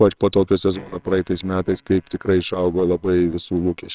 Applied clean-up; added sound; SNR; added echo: neural separator model SepFormer WHAMR!.